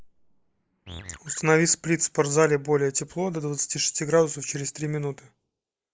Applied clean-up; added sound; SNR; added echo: neural mask model Resemble Enhance denoiser.